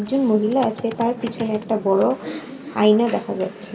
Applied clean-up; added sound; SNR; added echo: none; Computer keyboard; 15 dB; reverberation time 2.7 s.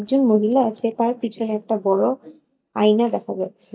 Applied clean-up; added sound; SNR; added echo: neural mask model DeepFilterNet 3.